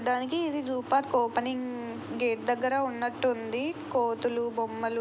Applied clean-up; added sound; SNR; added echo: none; none; none; none.